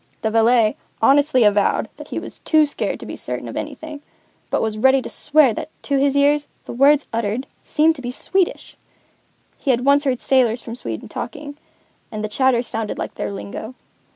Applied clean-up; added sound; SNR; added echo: none; none; none; none.